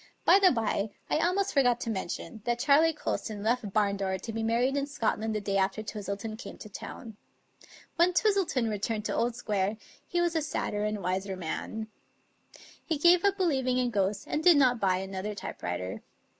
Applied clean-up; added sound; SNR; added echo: none; none; none; none.